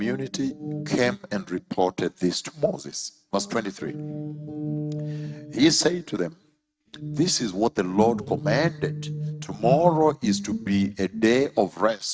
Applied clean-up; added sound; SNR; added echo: neural mask model RNNoise.